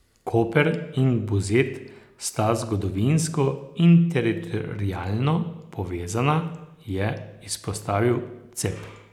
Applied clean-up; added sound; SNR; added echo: none; none; none; none.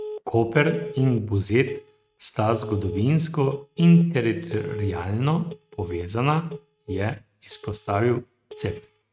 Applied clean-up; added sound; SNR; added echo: neural mask model RNNoise.